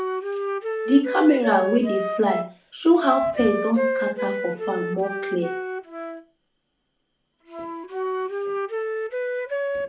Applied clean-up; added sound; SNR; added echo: none; Wind instrument, woodwind instrument; 3 dB; reverberation time 0.3 s.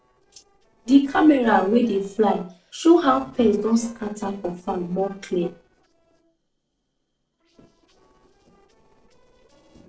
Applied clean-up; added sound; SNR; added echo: neural separator model SepFormer DNS4.